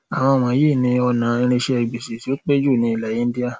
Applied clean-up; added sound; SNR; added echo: none; none; none; none.